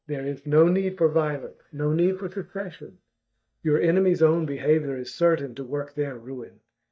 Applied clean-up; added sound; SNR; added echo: neural mask model DeepFilterNet 3.